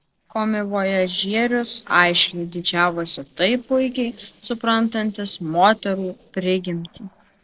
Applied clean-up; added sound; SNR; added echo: neural separator model SepFormer DNS4.